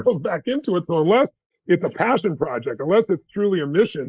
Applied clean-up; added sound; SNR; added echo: neural mask model Resemble Enhance denoiser.